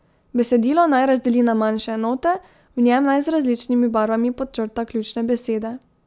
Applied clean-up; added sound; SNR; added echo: none; none; none; none.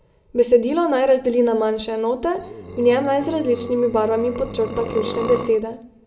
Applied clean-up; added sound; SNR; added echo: none; Burping, eructation; 11 dB; reverberation time 0.7 s.